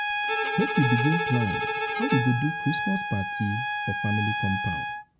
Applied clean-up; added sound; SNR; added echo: none; Trumpet + Bowed string instrument; 1 dB; none.